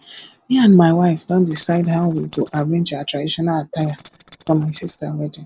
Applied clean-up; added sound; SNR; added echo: neural separator model SepFormer DNS4.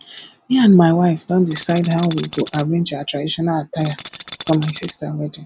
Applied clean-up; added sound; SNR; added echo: none; Tools; 16 dB; none.